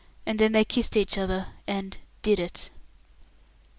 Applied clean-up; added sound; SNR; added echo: none; none; none; none.